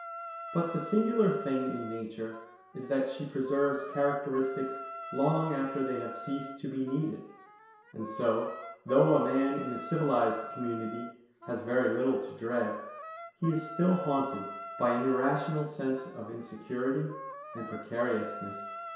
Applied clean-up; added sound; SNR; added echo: none; Wind instrument, woodwind instrument; 12 dB; reverberation time 0.7 s.